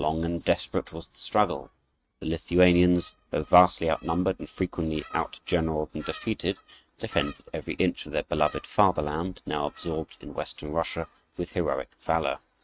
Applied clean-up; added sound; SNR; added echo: neural mask model RNNoise.